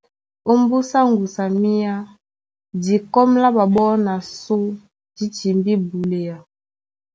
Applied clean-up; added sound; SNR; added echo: none; none; none; none.